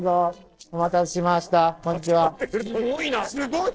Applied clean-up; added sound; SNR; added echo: neural separator model SepFormer DNS4.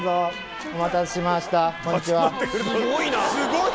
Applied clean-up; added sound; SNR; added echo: none; none; none; none.